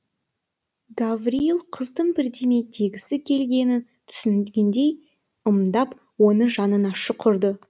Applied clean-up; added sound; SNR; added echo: none; none; none; none.